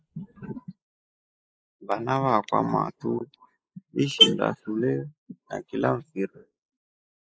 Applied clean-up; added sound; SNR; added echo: neural mask model Resemble Enhance denoiser.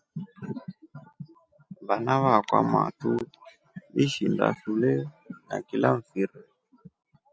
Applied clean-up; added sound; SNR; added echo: none; none; none; none.